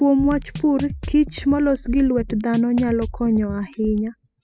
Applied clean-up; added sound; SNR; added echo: classical method spectral subtraction.